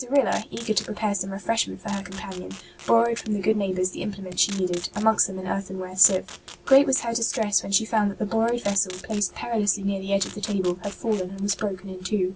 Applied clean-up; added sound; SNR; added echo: none; Packing tape, duct tape; 19 dB; none.